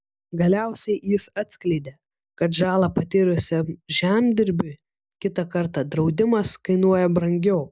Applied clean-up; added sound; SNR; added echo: none; none; none; none.